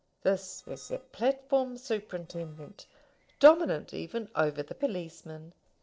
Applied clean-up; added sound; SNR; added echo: neural separator model SepFormer DNS4.